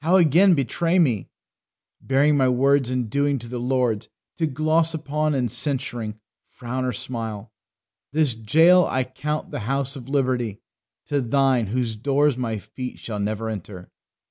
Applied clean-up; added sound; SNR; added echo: none; none; none; none.